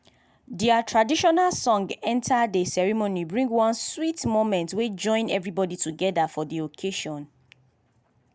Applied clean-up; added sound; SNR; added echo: none; none; none; none.